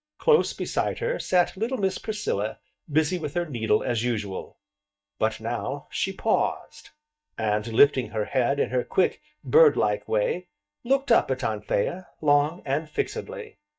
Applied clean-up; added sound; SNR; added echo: neural mask model DeepFilterNet 3.